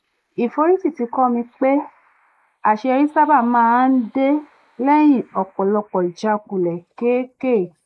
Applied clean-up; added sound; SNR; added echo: neural mask model Resemble Enhance denoiser.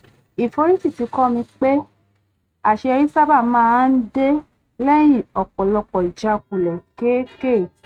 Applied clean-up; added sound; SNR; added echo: neural mask model RNNoise.